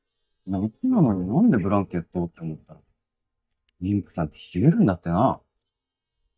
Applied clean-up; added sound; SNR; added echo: neural mask model DeepFilterNet 3.